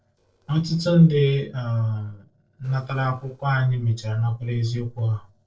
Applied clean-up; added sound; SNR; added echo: neural separator model SepFormer DNS4.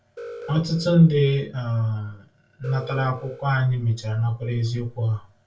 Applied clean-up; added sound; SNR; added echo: none; Alarm; 18 dB; reverberation time 0.2 s.